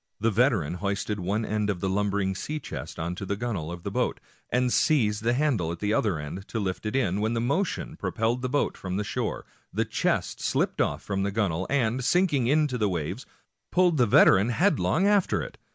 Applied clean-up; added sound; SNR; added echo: none; none; none; none.